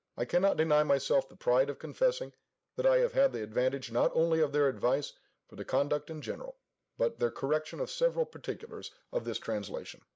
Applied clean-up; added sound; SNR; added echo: neural mask model Resemble Enhance denoiser.